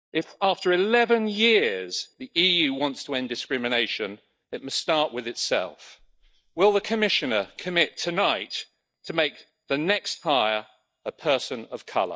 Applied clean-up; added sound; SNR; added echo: neural mask model DeepFilterNet 3.